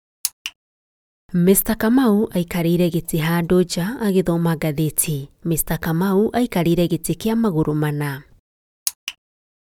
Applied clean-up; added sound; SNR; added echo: none; none; none; none.